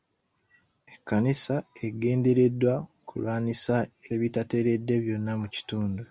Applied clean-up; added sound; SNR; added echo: none; none; none; none.